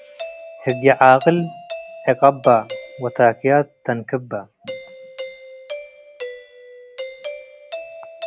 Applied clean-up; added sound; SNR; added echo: none; Doorbell; 14 dB; none.